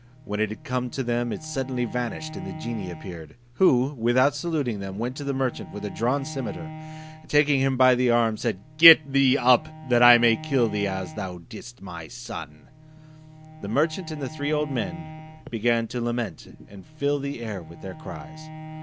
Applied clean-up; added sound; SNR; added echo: none; Bowed string instrument; 16 dB; none.